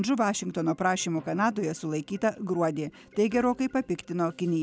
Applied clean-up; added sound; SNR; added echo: none; none; none; none.